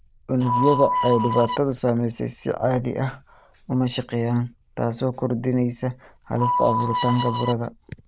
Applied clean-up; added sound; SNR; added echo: neural diffusion model UNIVERSE++.